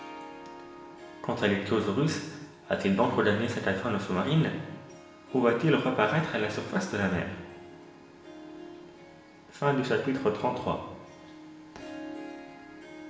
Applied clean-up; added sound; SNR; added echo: none; Harp; 16 dB; reverberation time 1.0 s.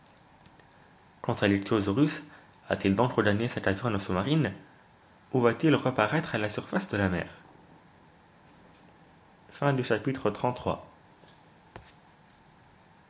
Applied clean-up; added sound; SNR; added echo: none; none; none; none.